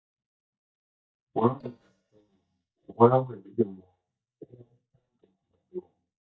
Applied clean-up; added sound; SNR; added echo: neural mask model DeepFilterNet 3.